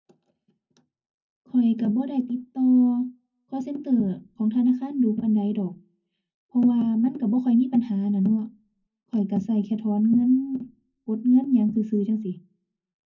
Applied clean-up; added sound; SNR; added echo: none; none; none; reverberation time 0.3 s.